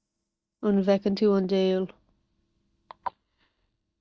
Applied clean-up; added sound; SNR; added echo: neural mask model DeepFilterNet 3.